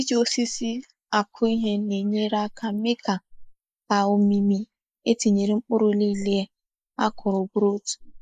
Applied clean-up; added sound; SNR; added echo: neural mask model Resemble Enhance denoiser.